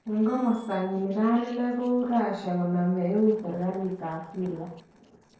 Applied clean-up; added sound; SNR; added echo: neural separator model SepFormer DNS4.